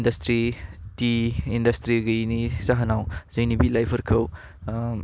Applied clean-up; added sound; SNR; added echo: none; none; none; none.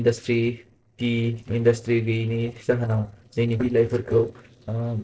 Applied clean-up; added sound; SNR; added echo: neural separator model SepFormer DNS4.